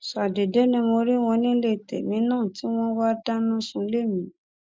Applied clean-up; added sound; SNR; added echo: none; none; none; none.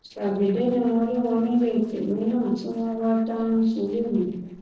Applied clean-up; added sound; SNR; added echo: neural separator model SepFormer DNS4.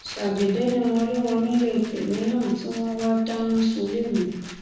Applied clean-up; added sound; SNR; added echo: none; Rattle; 19 dB; reverberation time 1.1 s.